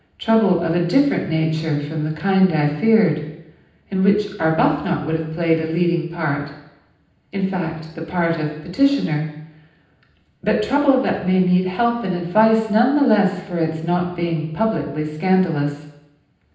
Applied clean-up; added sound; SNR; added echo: none; none; none; reverberation time 0.9 s.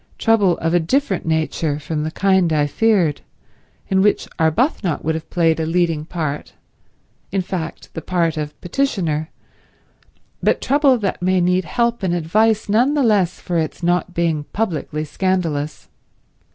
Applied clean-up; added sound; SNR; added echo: none; none; none; none.